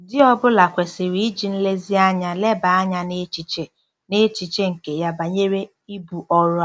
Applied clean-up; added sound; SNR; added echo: none; none; none; none.